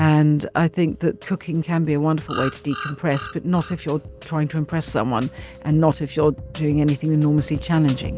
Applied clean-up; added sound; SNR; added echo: none; Bird vocalization, bird call, bird song; 12 dB; none.